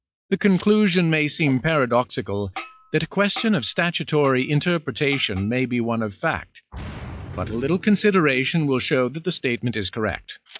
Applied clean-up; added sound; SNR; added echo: classical method log-MMSE.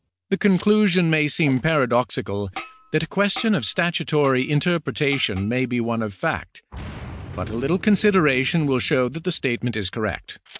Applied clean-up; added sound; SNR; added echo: none; Boom; 19 dB; none.